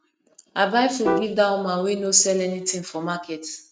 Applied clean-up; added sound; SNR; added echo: neural mask model RNNoise.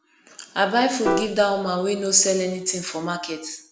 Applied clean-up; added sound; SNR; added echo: none; Piano; 8 dB; none.